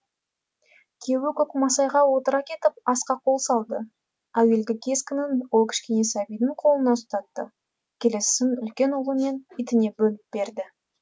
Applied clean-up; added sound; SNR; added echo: none; none; none; none.